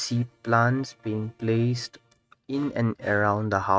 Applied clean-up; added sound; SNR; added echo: neural mask model RNNoise.